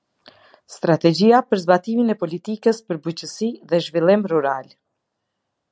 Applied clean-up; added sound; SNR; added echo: none; none; none; none.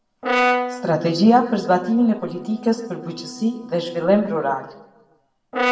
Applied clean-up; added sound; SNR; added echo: none; Brass instrument; 6 dB; reverberation time 0.6 s.